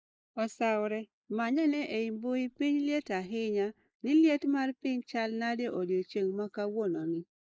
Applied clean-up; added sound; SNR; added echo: neural mask model Resemble Enhance denoiser.